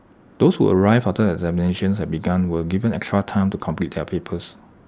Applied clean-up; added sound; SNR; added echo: none; none; none; none.